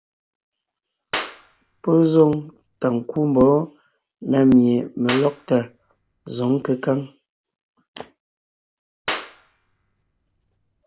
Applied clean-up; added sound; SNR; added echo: none; Clapping; 13 dB; none.